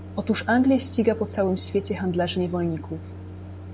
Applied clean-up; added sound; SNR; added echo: none; Microwave oven; 12 dB; none.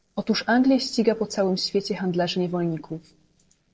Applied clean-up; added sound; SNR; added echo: neural separator model SepFormer DNS4.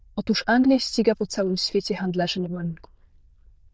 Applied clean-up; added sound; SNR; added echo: neural diffusion model UNIVERSE++.